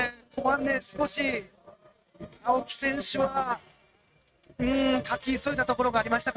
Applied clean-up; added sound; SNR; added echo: neural mask model RNNoise.